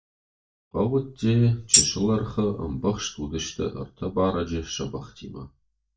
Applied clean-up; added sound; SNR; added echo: neural mask model DeepFilterNet 3.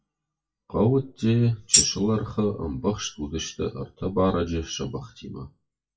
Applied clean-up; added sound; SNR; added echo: classical method WPE with log-MMSE.